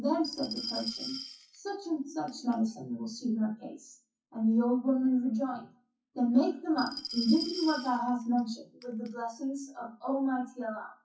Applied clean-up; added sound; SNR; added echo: classical method WPE with log-MMSE.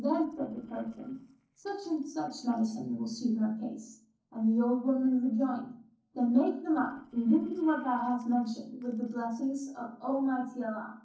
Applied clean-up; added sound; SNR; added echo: neural separator model SepFormer DNS4.